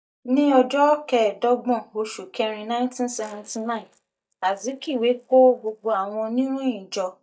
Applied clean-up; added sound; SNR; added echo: neural mask model DeepFilterNet 3.